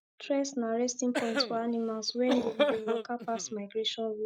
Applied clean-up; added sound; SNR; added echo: neural mask model RNNoise.